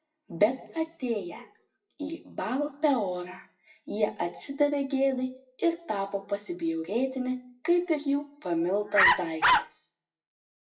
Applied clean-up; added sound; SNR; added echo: classical method WPE with log-MMSE.